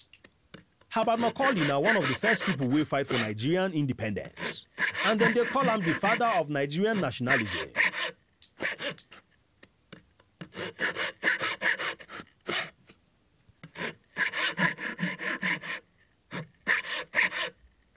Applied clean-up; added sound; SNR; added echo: none; Sawing; 1 dB; none.